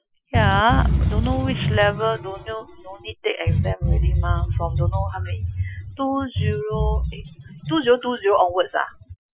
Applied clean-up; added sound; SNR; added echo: classical method Wiener filter.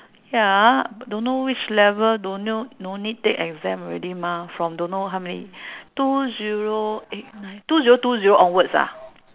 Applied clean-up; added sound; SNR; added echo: none; none; none; none.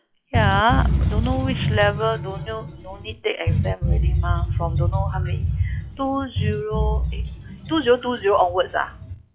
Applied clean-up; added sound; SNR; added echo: classical method log-MMSE.